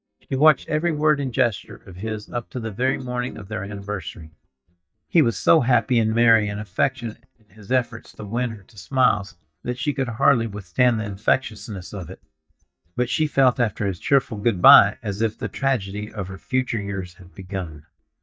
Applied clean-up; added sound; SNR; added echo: neural mask model DeepFilterNet 3.